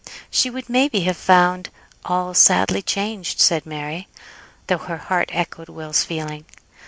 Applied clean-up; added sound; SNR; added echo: none; none; none; none.